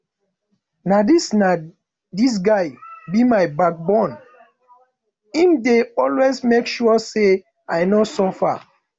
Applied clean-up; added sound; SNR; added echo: none; none; none; none.